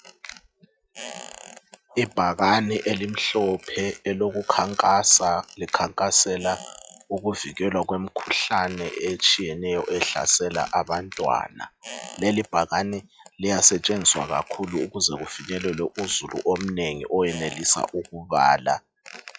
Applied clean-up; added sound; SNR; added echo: classical method log-MMSE.